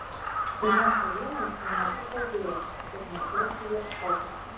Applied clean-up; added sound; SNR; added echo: none; Crow; -5 dB; reverberation time 0.6 s.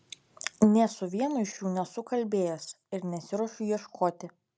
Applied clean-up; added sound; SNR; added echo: none; none; none; none.